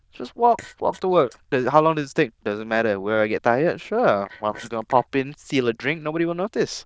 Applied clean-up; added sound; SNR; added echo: neural diffusion model UNIVERSE++.